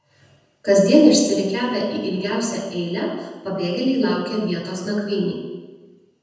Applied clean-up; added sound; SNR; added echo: none; none; none; reverberation time 1.0 s.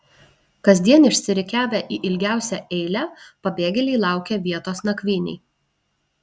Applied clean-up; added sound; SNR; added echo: none; none; none; none.